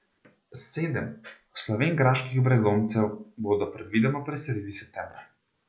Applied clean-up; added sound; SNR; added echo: none; none; none; none.